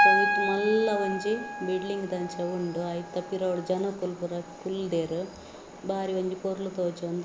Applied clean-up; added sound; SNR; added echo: none; Piano; 2 dB; none.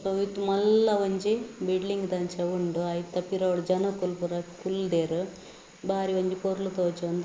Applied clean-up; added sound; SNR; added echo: neural mask model Resemble Enhance denoiser.